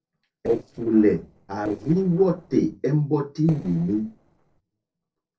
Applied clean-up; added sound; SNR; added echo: neural separator model SepFormer DNS4.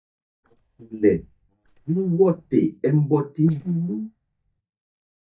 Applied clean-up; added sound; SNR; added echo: neural mask model DeepFilterNet 3.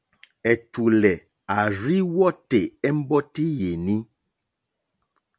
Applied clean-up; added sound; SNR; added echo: none; none; none; none.